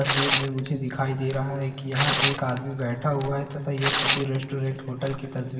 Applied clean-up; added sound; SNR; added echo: none; Tearing; -1 dB; reverberation time 2.5 s.